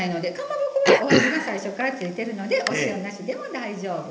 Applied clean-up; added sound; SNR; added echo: none; Cough; -1 dB; reverberation time 0.8 s.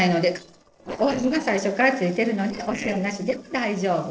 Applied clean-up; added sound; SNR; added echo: neural separator model SepFormer DNS4.